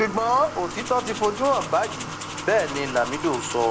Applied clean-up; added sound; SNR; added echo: none; Water tap, faucet / Water + Rattle (instrument); 9 dB; none.